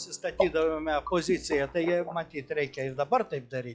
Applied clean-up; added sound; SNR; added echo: classical method log-MMSE.